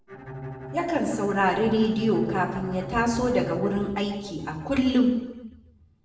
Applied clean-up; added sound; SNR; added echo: none; Bowed string instrument; 13 dB; reverberation time 1.0 s.